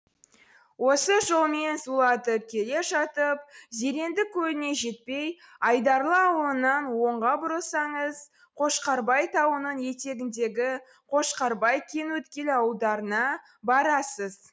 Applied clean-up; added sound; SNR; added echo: none; none; none; none.